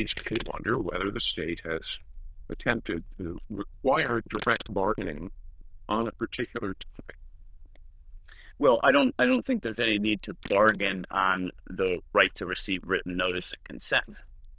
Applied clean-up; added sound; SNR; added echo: neural diffusion model UNIVERSE++.